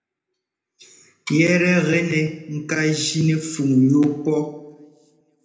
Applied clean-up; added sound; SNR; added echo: none; none; none; reverberation time 0.8 s.